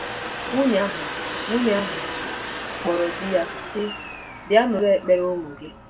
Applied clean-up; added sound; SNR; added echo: none; Domestic sounds, home sounds; 8 dB; reverberation time 1.8 s.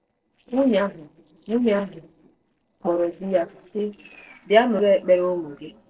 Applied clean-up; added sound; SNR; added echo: neural separator model SepFormer DNS4.